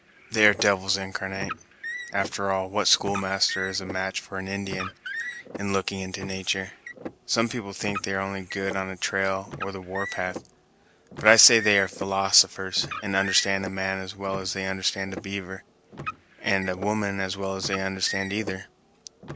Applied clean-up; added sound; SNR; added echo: none; Car; 12 dB; none.